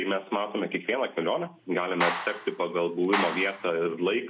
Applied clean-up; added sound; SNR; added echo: none; Clapping; 4 dB; none.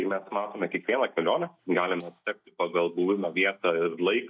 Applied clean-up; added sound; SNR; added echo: neural mask model DeepFilterNet 3.